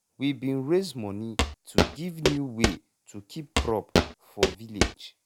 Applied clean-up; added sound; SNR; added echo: none; Walk, footsteps; -4 dB; none.